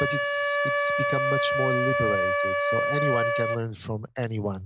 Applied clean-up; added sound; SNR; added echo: none; Wind instrument, woodwind instrument; -4 dB; none.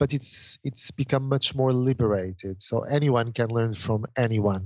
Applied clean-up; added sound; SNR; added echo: none; none; none; none.